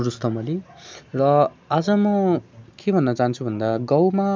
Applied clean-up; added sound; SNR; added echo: none; none; none; none.